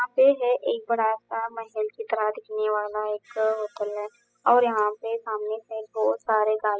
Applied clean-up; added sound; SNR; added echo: classical method spectral subtraction.